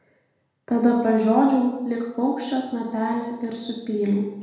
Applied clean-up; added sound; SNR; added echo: none; none; none; reverberation time 1.0 s.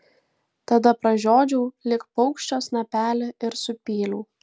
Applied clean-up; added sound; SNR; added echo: none; none; none; none.